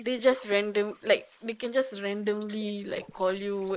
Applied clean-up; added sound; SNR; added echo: neural mask model Resemble Enhance denoiser.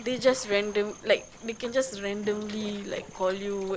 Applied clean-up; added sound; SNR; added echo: none; Waves, surf + Cricket; 17 dB; none.